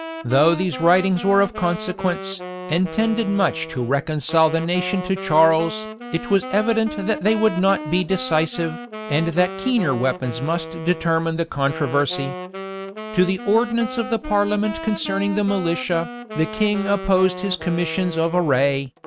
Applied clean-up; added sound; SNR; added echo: none; Wind instrument, woodwind instrument; 11 dB; none.